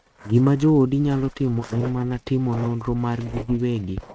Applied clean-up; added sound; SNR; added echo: neural mask model RNNoise.